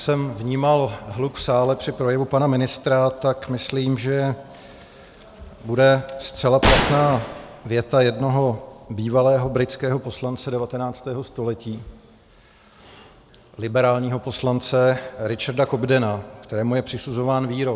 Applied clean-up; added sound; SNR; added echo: none; Gunshot, gunfire; 4 dB; none.